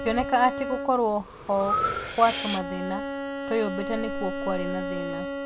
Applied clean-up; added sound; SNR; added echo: none; Bowed string instrument + Breathing; 4 dB; none.